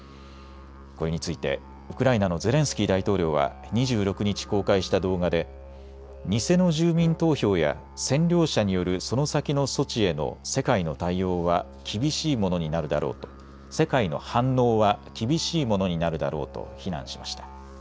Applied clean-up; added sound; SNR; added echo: none; Musical instrument; 18 dB; none.